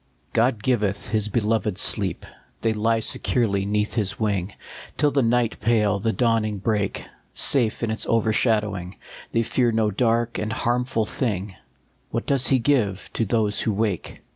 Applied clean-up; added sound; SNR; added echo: none; none; none; none.